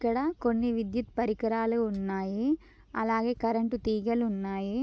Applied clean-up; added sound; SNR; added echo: none; none; none; none.